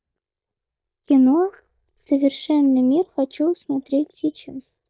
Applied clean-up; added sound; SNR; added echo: neural mask model DeepFilterNet 3.